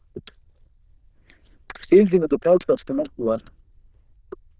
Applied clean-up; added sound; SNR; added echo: neural diffusion model UNIVERSE++.